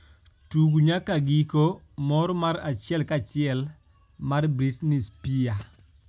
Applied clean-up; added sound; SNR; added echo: none; none; none; none.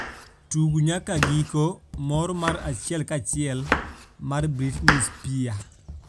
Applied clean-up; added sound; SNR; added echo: none; Domestic sounds, home sounds; 4 dB; none.